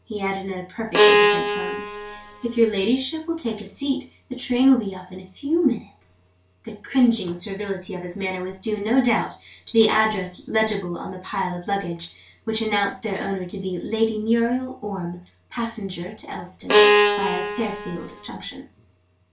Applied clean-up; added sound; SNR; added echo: none; Bowed string instrument; -5 dB; reverberation time 0.2 s.